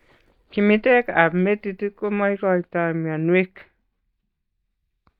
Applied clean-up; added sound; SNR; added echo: neural mask model DeepFilterNet 3.